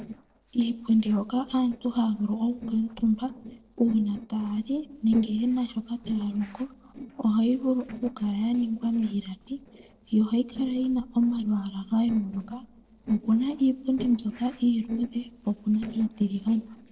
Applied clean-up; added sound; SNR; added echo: neural separator model SepFormer DNS4.